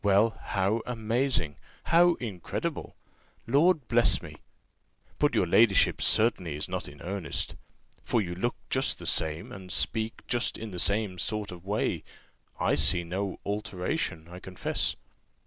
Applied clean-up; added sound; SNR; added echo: none; none; none; none.